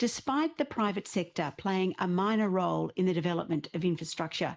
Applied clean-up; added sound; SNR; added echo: neural mask model Resemble Enhance denoiser.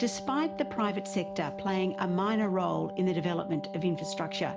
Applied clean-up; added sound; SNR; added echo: none; Wind instrument, woodwind instrument; 8 dB; none.